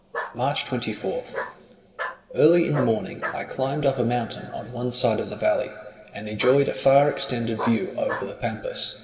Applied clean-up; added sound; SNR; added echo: none; Bark; 13 dB; reverberation time 2.3 s.